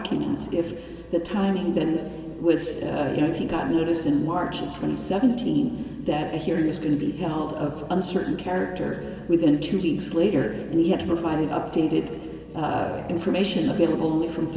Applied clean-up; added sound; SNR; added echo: none; none; none; reverberation time 1.8 s.